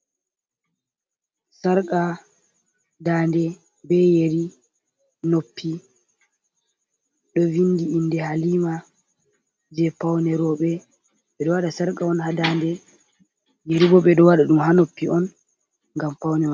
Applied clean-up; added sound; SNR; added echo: none; none; none; none.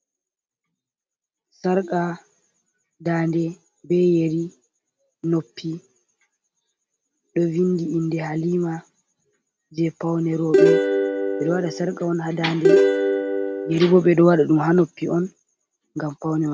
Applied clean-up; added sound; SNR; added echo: none; Plucked string instrument; -3 dB; none.